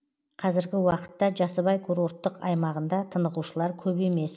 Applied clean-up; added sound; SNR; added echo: none; none; none; none.